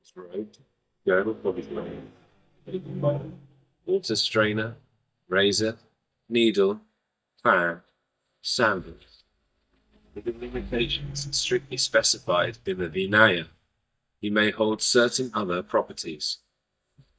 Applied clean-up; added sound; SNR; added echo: neural mask model DeepFilterNet 3.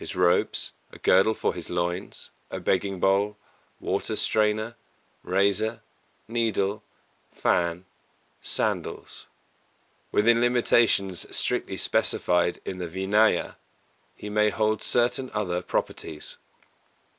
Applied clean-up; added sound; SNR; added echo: none; none; none; none.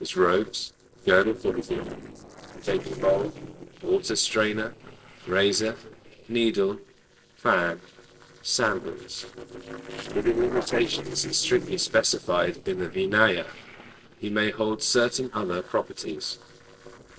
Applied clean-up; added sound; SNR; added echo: neural separator model SepFormer DNS4.